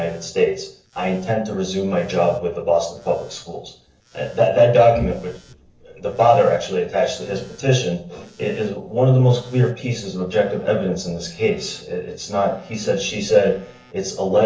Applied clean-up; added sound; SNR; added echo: neural separator model SepFormer DNS4.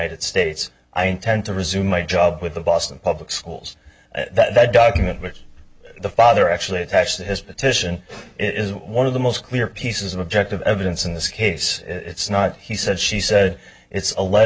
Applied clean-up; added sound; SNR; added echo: none; none; none; none.